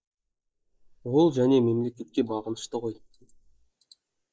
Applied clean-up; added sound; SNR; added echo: neural mask model Resemble Enhance denoiser.